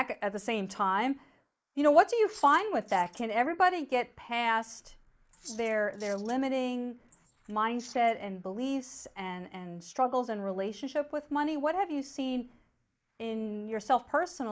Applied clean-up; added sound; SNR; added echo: neural mask model Resemble Enhance denoiser.